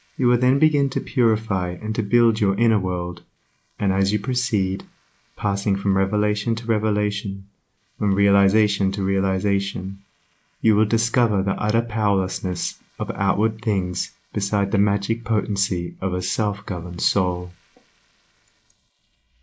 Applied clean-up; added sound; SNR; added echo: neural mask model Resemble Enhance denoiser.